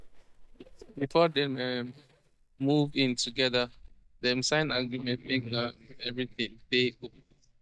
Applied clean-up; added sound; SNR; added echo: neural mask model DeepFilterNet 3.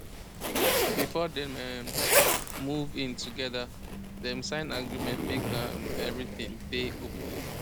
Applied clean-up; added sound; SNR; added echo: none; Zipper (clothing); -5 dB; none.